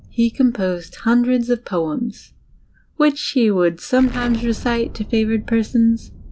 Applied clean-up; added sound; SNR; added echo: none; Explosion; 16 dB; none.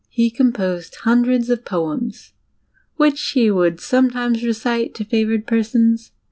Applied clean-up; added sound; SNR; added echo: none; none; none; none.